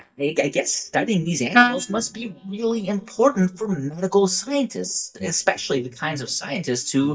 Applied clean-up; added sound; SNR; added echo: neural mask model DeepFilterNet 3.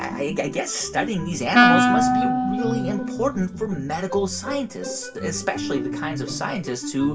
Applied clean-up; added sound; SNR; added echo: none; Wind instrument, woodwind instrument; -4 dB; reverberation time 0.2 s.